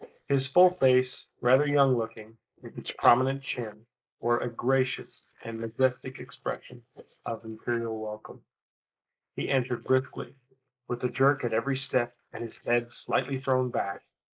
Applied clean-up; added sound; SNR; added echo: neural mask model Resemble Enhance denoiser.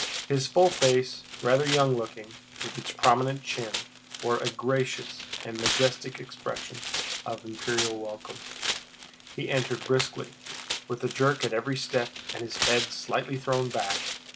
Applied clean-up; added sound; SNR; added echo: none; Tearing; 6 dB; none.